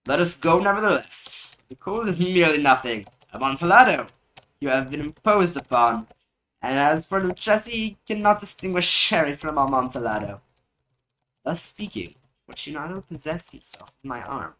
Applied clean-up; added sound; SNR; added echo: neural mask model RNNoise.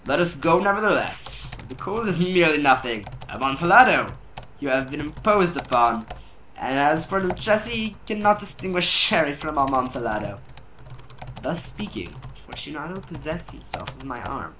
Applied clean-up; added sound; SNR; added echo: none; Typing; 16 dB; none.